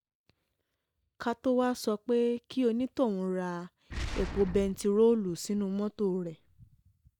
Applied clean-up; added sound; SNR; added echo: neural mask model DeepFilterNet 3.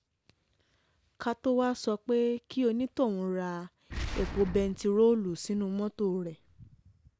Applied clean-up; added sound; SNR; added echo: none; Boom; 10 dB; none.